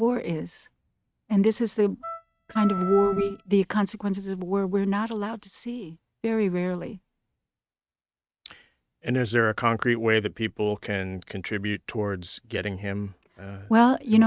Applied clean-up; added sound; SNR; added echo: neural mask model RNNoise.